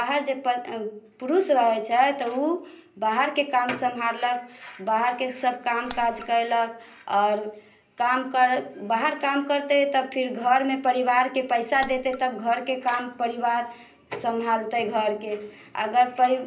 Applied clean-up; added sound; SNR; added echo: none; Raindrop; 17 dB; reverberation time 0.5 s.